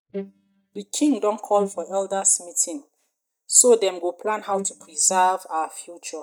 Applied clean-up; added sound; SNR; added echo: neural mask model DeepFilterNet 3.